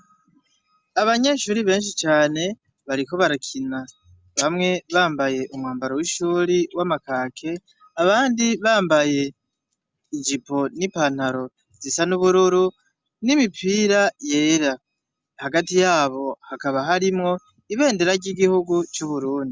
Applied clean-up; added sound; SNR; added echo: none; none; none; none.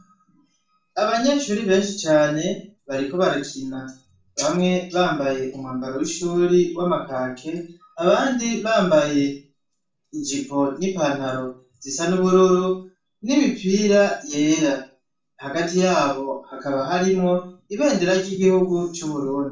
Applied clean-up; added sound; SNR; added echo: none; none; none; reverberation time 0.4 s.